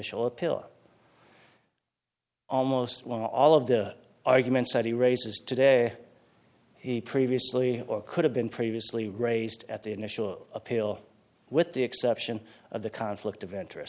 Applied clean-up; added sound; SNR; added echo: none; none; none; none.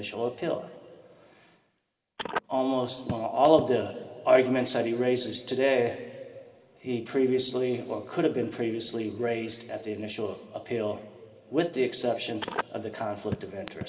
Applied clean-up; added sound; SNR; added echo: none; Telephone; 8 dB; reverberation time 2.1 s.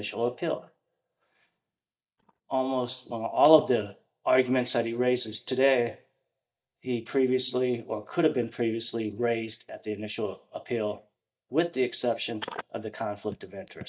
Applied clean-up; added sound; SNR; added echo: neural mask model DeepFilterNet 3.